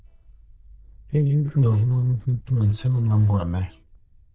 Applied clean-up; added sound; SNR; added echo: neural diffusion model UNIVERSE++.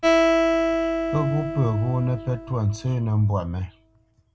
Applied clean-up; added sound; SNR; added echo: none; Acoustic guitar; 0 dB; none.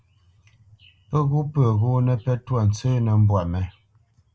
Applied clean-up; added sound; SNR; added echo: none; none; none; none.